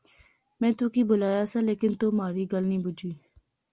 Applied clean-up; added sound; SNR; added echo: none; none; none; none.